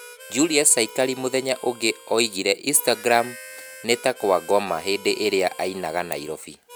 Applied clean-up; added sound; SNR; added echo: none; Harmonica; 19 dB; none.